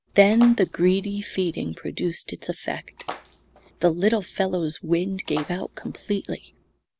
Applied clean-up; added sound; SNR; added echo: none; Splash, splatter; 18 dB; none.